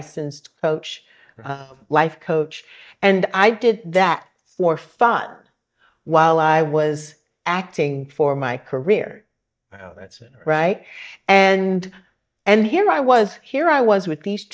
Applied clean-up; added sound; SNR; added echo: neural mask model DeepFilterNet 3.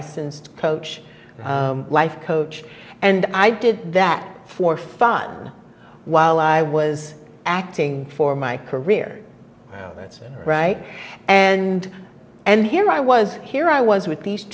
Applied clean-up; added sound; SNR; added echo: none; none; none; none.